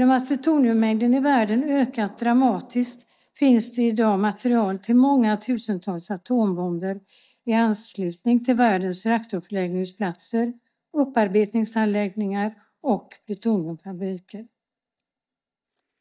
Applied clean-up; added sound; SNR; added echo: neural mask model DeepFilterNet 3.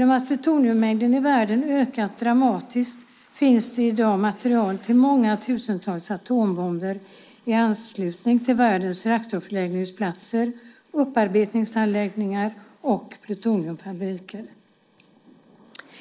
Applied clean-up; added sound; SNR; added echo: neural mask model Resemble Enhance denoiser.